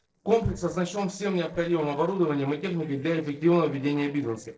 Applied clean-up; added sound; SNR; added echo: neural separator model SepFormer DNS4.